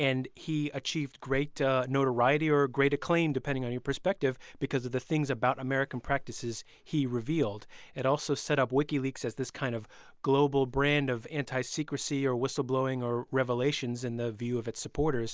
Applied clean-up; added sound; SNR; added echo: none; none; none; none.